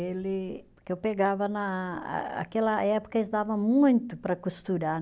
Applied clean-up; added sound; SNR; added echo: none; none; none; none.